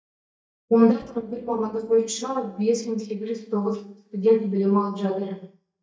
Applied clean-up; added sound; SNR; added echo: neural mask model DeepFilterNet 3.